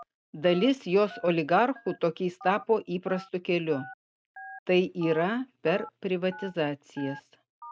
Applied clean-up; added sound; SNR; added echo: neural mask model RNNoise.